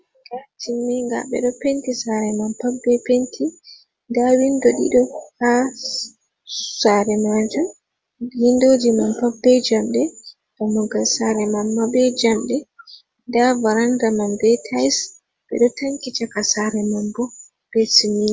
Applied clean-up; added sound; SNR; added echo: none; none; none; none.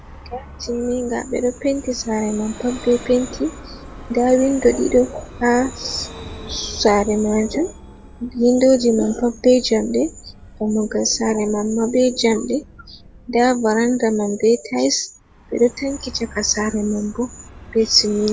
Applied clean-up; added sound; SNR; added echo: none; Vehicle; 18 dB; none.